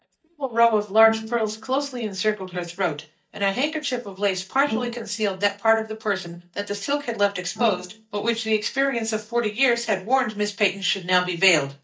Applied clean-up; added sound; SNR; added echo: neural mask model DeepFilterNet 3.